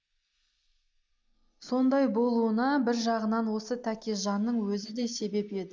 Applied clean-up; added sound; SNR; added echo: neural mask model Resemble Enhance denoiser.